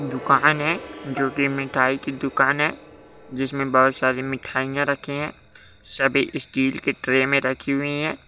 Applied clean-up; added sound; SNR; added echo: none; Bowed string instrument + Gong; 18 dB; none.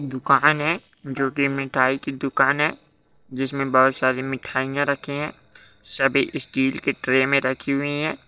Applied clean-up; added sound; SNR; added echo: neural separator model SepFormer DNS4.